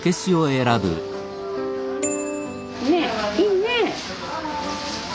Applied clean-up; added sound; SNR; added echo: none; Bicycle bell; 16 dB; none.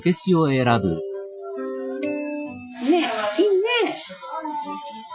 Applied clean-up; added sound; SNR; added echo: classical method Wiener filter.